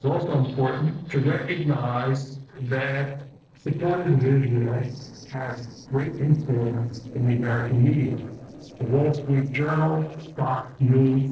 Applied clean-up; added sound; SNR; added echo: neural separator model SepFormer DNS4.